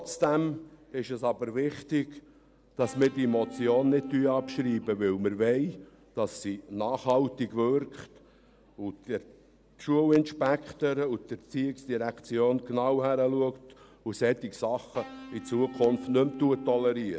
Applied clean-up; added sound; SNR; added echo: none; Electric guitar / Bass guitar; 13 dB; none.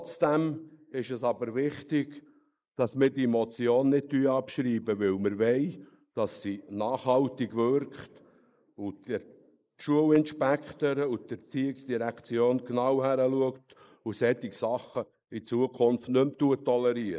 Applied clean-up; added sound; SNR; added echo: neural mask model Resemble Enhance denoiser.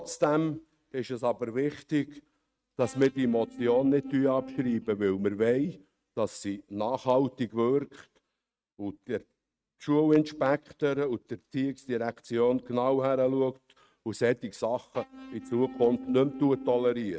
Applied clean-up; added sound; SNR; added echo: neural mask model RNNoise.